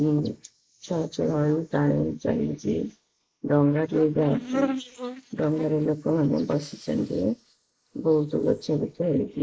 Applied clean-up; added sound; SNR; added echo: neural mask model Resemble Enhance denoiser.